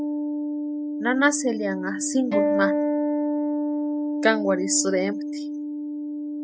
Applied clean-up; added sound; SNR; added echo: none; Acoustic guitar; -1 dB; none.